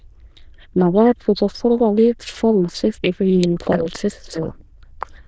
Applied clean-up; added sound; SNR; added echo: neural diffusion model UNIVERSE++.